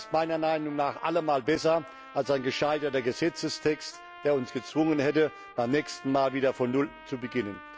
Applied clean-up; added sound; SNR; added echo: none; Trumpet; 18 dB; none.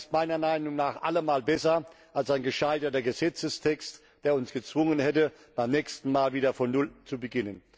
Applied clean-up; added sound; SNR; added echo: none; none; none; none.